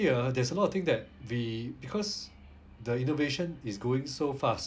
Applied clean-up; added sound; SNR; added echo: none; none; none; none.